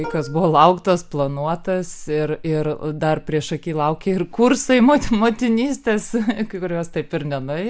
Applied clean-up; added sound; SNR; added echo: none; Plucked string instrument; 18 dB; none.